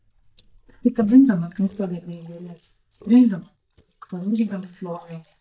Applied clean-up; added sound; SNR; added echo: neural mask model DeepFilterNet 3.